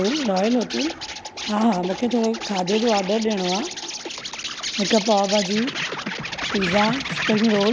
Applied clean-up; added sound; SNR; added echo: none; Insect; 6 dB; none.